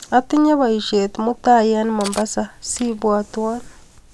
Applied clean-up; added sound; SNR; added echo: none; Cutlery, silverware; 19 dB; none.